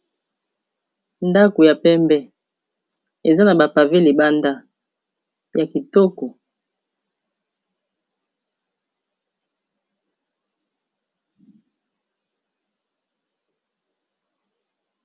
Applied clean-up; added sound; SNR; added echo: none; none; none; none.